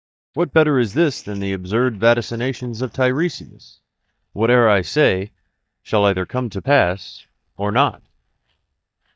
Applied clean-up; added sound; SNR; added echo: neural mask model DeepFilterNet 3.